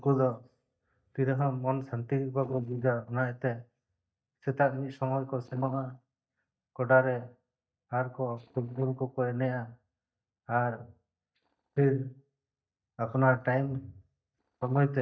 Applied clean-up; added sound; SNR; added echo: neural mask model DeepFilterNet 3.